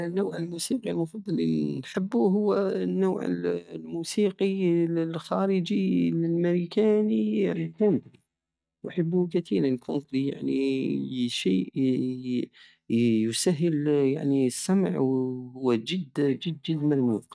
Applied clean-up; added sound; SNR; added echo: neural mask model DeepFilterNet 3.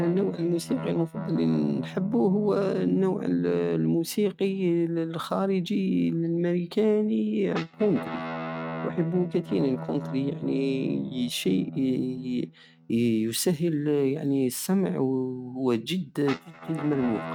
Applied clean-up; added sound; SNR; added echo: neural mask model RNNoise.